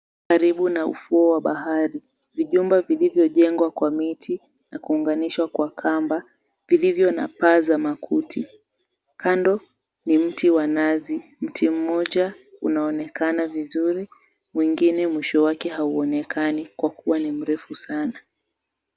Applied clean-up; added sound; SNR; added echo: none; none; none; none.